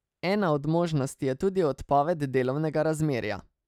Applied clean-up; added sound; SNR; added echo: none; none; none; none.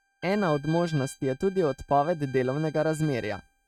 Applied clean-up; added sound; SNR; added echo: neural mask model RNNoise.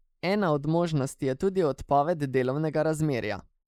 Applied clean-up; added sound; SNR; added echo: neural mask model Resemble Enhance denoiser.